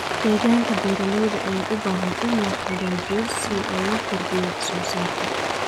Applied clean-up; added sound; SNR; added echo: none; Rain; 2 dB; none.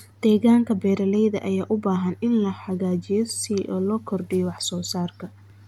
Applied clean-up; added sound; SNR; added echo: none; none; none; none.